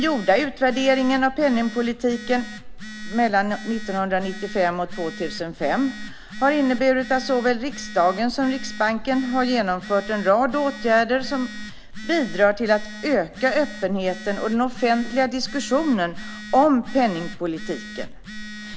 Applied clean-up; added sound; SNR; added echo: none; Telephone; 12 dB; none.